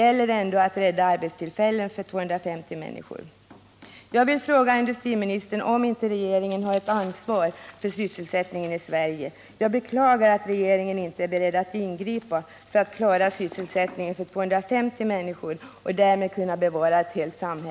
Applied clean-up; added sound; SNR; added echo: none; none; none; none.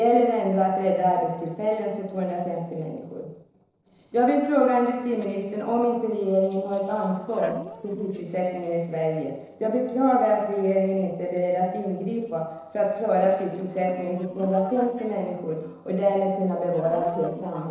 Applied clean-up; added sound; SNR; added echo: neural separator model SepFormer DNS4.